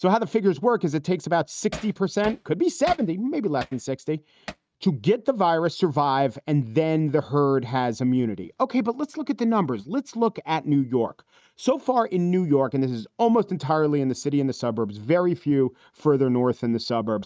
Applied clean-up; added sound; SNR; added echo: neural mask model RNNoise.